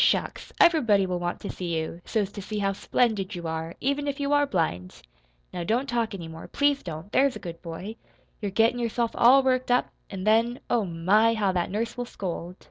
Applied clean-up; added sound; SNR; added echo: none; none; none; none.